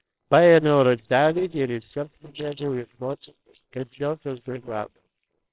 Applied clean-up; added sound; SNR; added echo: neural separator model SepFormer WHAMR!.